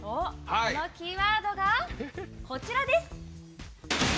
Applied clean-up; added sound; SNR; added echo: none; none; none; none.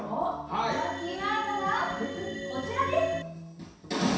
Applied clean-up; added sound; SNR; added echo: none; Organ; 7 dB; reverberation time 0.7 s.